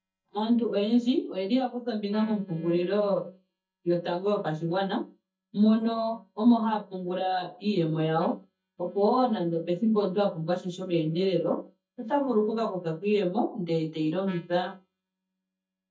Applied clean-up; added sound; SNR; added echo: neural mask model DeepFilterNet 3.